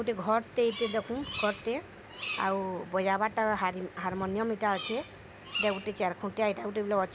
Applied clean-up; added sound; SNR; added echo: none; Bird vocalization, bird call, bird song; 12 dB; none.